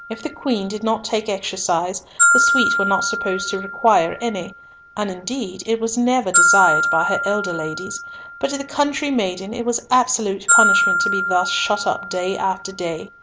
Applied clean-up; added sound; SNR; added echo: none; Glockenspiel; 0 dB; none.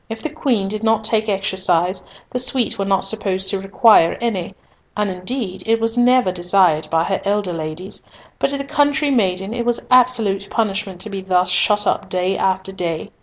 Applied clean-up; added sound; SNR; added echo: none; none; none; none.